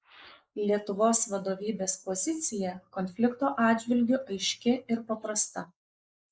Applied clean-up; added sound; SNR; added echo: neural mask model Resemble Enhance denoiser.